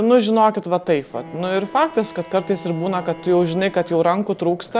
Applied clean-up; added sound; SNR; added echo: none; Bowed string instrument; 20 dB; none.